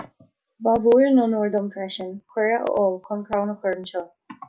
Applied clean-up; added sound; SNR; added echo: none; none; none; none.